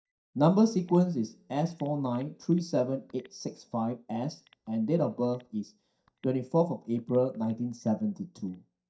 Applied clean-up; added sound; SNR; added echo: neural mask model DeepFilterNet 3.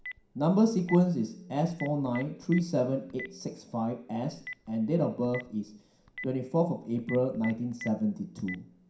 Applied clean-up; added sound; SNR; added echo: none; Telephone; 18 dB; reverberation time 0.5 s.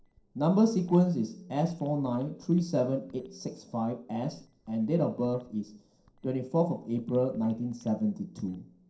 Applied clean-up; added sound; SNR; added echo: neural separator model SepFormer DNS4.